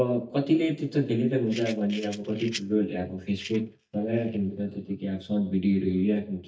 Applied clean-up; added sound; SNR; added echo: neural mask model DeepFilterNet 3.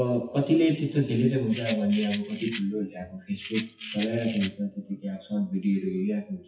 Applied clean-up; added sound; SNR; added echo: classical method WPE with log-MMSE.